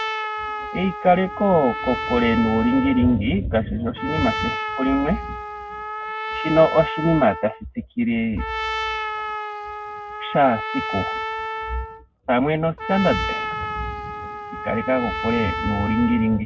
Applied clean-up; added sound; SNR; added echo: none; Trumpet; 7 dB; none.